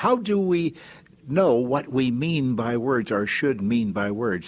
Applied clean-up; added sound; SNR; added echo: none; none; none; none.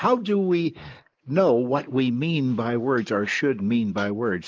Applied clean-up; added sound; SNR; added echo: neural mask model Resemble Enhance denoiser.